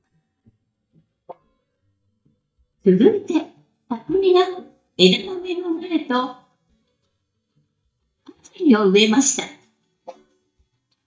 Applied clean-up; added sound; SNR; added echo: neural mask model DeepFilterNet 3.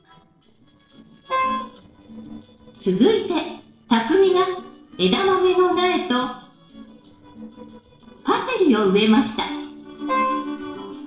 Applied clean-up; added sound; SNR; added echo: neural separator model SepFormer DNS4.